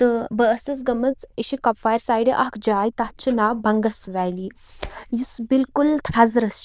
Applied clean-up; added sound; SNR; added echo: neural diffusion model UNIVERSE++.